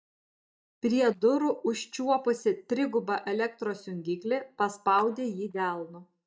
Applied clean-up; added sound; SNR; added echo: neural mask model DeepFilterNet 3.